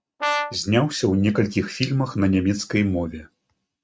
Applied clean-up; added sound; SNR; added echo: neural mask model RNNoise.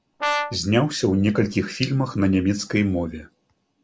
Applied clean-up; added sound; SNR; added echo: none; Brass instrument; 5 dB; none.